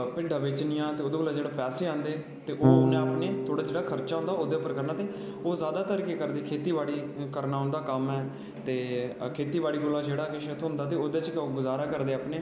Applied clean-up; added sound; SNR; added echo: none; Electric guitar / Bass guitar; 5 dB; none.